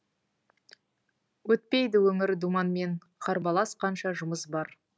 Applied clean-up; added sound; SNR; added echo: none; none; none; none.